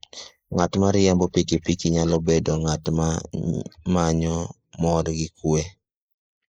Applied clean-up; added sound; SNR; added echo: neural mask model Resemble Enhance denoiser.